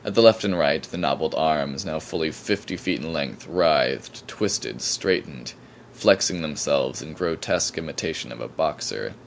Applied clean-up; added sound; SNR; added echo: none; none; none; none.